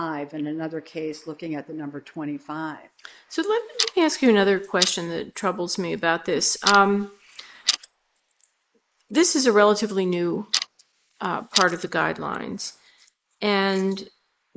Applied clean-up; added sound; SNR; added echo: neural mask model Resemble Enhance denoiser.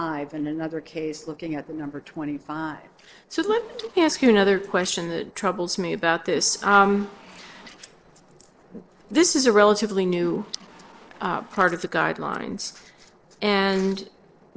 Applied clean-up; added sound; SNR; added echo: neural separator model SepFormer DNS4.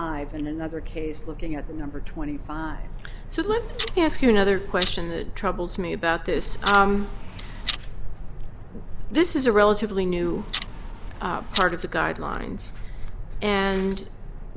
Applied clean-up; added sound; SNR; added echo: none; Clock; 8 dB; none.